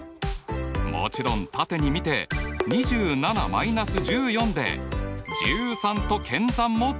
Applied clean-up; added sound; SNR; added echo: none; none; none; none.